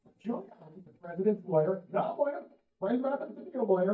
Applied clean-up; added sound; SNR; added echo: neural mask model DeepFilterNet 3.